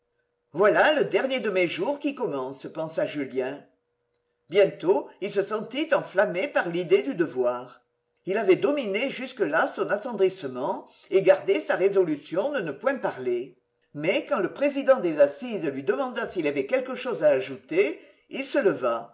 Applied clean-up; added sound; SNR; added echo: none; none; none; none.